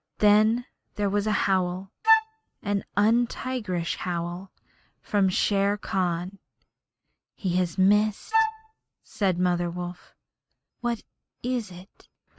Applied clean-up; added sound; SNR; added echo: neural mask model RNNoise.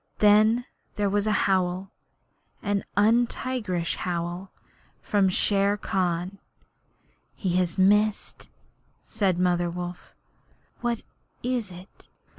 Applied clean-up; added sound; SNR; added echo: none; none; none; none.